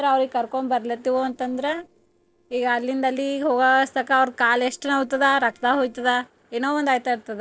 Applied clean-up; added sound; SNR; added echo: neural separator model SepFormer DNS4.